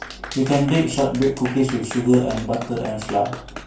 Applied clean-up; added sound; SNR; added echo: none; Clapping; 15 dB; reverberation time 0.3 s.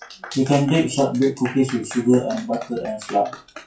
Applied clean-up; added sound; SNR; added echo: classical method WPE with log-MMSE.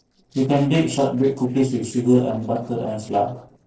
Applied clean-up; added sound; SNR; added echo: neural separator model SepFormer DNS4.